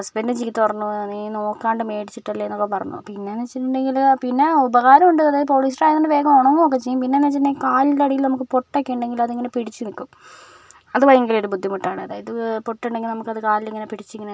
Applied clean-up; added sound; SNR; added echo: none; none; none; none.